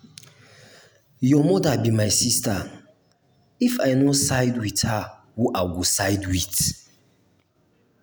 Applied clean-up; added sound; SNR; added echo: none; none; none; none.